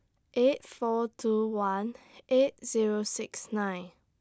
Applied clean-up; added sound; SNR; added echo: none; none; none; none.